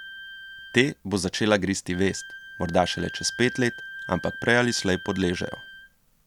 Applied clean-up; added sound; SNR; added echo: none; Wind instrument, woodwind instrument; 14 dB; none.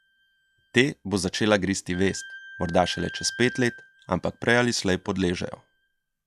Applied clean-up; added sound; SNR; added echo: classical method log-MMSE.